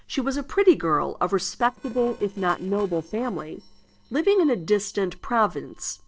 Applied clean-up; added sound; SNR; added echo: neural separator model SepFormer DNS4.